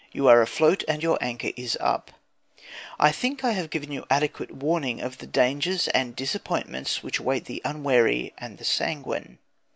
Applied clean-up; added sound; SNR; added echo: none; none; none; none.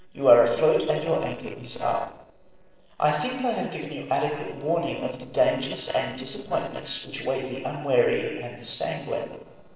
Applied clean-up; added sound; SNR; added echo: neural separator model SepFormer DNS4.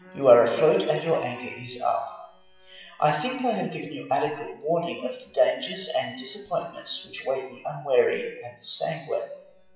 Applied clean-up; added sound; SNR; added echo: classical method WPE with log-MMSE.